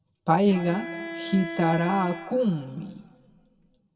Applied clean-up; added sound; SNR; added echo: none; Bowed string instrument; 11 dB; reverberation time 1.7 s.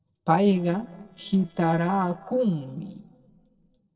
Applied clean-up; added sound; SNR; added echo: neural separator model SepFormer DNS4.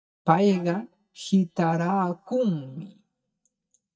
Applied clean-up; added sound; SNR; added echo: neural mask model DeepFilterNet 3.